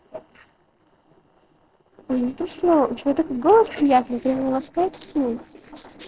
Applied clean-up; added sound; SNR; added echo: neural separator model SepFormer DNS4.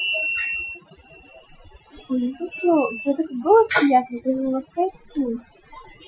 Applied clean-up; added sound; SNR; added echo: classical method Wiener filter.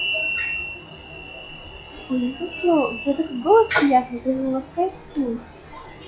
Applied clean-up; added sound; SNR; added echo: classical method log-MMSE.